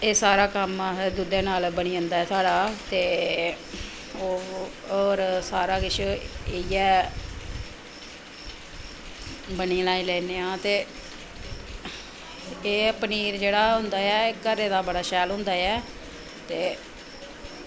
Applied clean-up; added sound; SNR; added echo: none; none; none; none.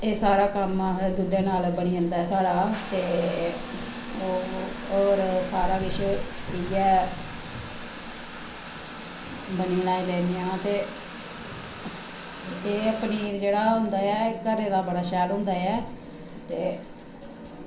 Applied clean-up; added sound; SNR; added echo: none; Trickle, dribble / Bathtub (filling or washing) / Water tap, faucet; 10 dB; reverberation time 0.6 s.